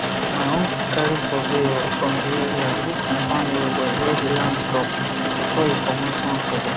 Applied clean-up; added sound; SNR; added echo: none; Rain; -2 dB; none.